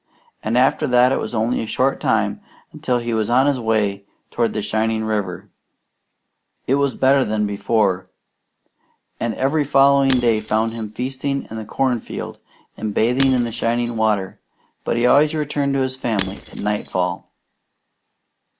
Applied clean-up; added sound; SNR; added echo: none; Shatter / Crushing; 13 dB; none.